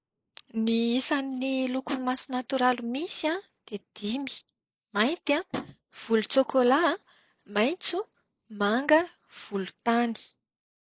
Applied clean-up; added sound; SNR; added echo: neural mask model Resemble Enhance denoiser.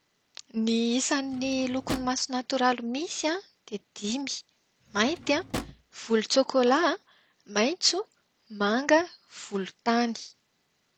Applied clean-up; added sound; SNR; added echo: none; Drawer open or close; 12 dB; none.